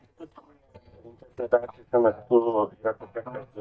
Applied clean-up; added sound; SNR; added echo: neural mask model DeepFilterNet 3.